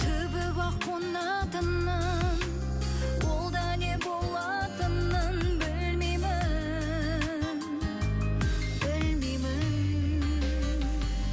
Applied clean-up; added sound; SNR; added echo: none; none; none; none.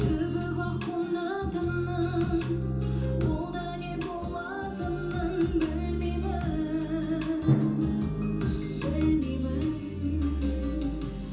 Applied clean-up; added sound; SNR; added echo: none; Drum; 10 dB; reverberation time 0.6 s.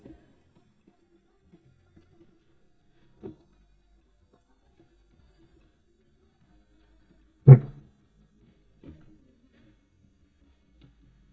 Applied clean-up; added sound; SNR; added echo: neural mask model DeepFilterNet 3.